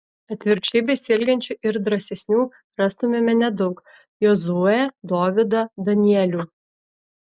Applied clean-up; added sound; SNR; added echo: none; none; none; none.